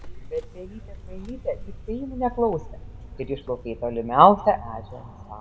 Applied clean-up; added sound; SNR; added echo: none; Vehicle; 14 dB; reverberation time 1.9 s.